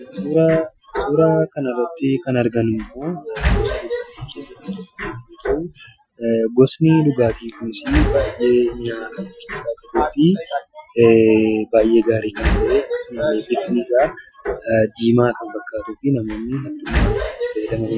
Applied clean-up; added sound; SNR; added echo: classical method Wiener filter.